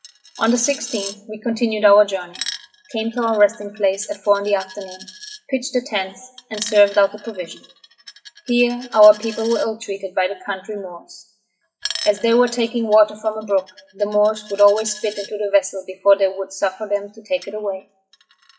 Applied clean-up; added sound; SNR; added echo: classical method WPE with log-MMSE.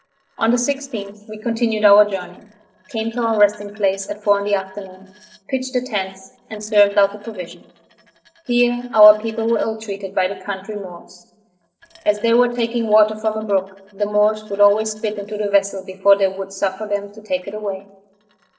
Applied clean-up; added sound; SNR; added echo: neural separator model SepFormer DNS4.